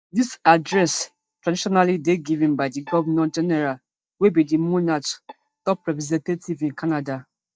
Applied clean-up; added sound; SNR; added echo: neural mask model DeepFilterNet 3.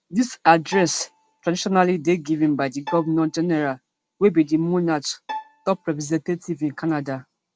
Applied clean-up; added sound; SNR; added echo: none; Bowed string instrument; 17 dB; none.